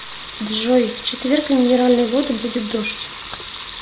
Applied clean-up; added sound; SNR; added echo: none; Sink (filling or washing) / Water tap, faucet / Liquid; 13 dB; none.